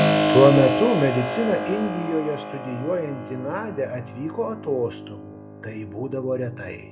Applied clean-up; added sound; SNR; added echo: none; Keyboard (musical); 3 dB; reverberation time 0.2 s.